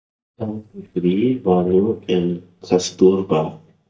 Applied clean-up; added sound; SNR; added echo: neural mask model DeepFilterNet 3.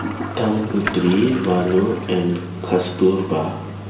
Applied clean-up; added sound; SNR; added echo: none; Toilet flush; 10 dB; reverberation time 1.9 s.